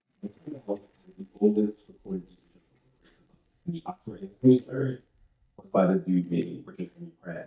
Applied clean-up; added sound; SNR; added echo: neural mask model DeepFilterNet 3.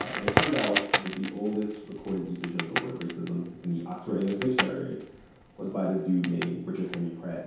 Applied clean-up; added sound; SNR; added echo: none; Crackle; 3 dB; reverberation time 0.8 s.